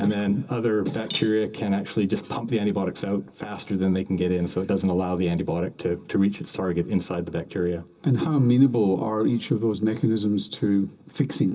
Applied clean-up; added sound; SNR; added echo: none; Cutlery, silverware / Dishes, pots, and pans; 16 dB; reverberation time 0.2 s.